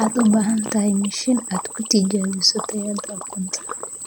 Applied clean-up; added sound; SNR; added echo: none; Liquid; 15 dB; none.